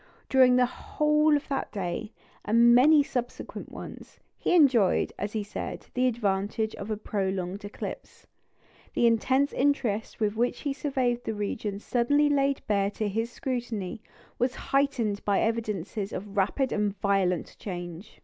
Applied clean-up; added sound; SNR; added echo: none; none; none; none.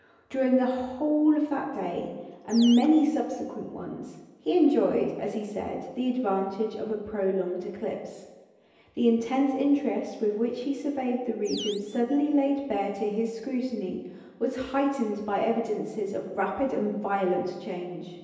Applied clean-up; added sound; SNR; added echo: none; Animal; 19 dB; reverberation time 1.0 s.